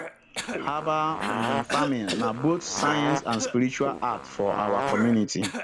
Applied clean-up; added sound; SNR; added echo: none; Cough + Fart; 4 dB; none.